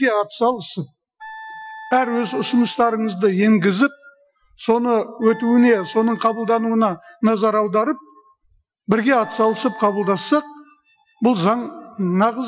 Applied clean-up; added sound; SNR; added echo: classical method Wiener filter.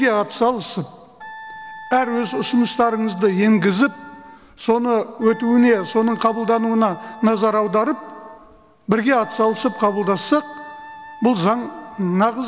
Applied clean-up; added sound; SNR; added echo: none; Wind instrument, woodwind instrument; 19 dB; none.